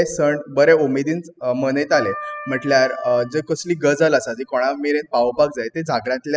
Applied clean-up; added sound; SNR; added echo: classical method spectral subtraction.